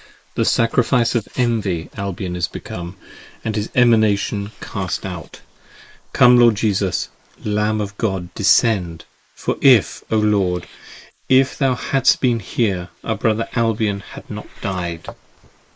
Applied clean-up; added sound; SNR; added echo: neural mask model Resemble Enhance denoiser.